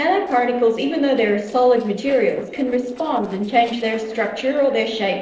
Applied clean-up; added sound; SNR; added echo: neural separator model SepFormer DNS4.